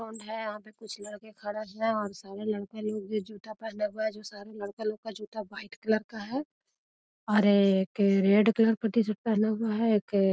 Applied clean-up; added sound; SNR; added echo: none; none; none; none.